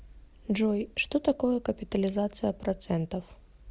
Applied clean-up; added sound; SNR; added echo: none; none; none; none.